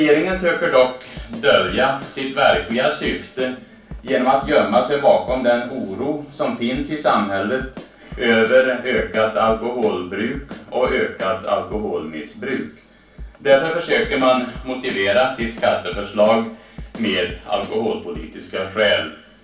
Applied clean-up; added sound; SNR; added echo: none; Drum kit; 19 dB; reverberation time 0.3 s.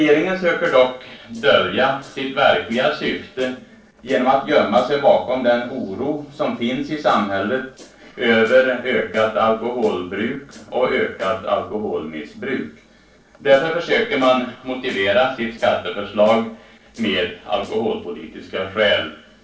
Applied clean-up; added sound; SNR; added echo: neural separator model SepFormer DNS4.